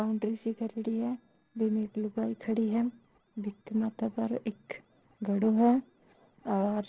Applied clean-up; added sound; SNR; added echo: neural separator model SepFormer DNS4.